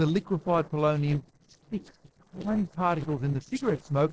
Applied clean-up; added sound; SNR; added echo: neural separator model SepFormer DNS4.